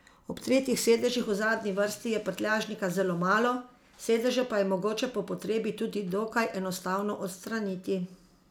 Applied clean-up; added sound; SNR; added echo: none; none; none; none.